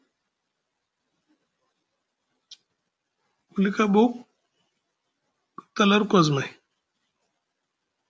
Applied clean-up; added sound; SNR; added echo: none; none; none; none.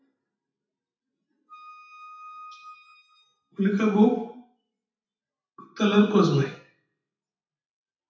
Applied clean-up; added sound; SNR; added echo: classical method WPE with log-MMSE.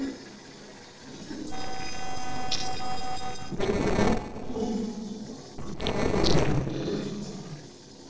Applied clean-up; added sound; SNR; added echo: neural separator model SepFormer DNS4.